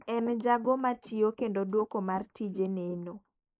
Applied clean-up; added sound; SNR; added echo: neural mask model Resemble Enhance denoiser.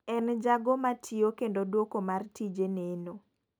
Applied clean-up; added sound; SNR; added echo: none; none; none; none.